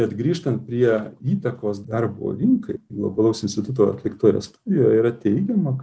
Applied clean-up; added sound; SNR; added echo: none; none; none; none.